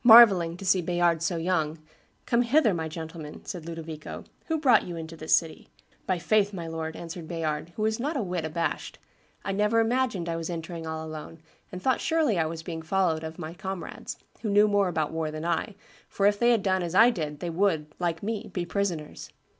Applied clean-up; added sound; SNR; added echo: none; none; none; none.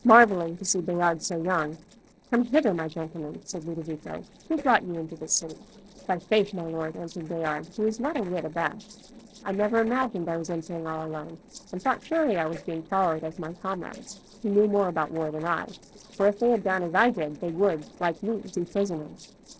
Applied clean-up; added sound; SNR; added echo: neural separator model SepFormer DNS4.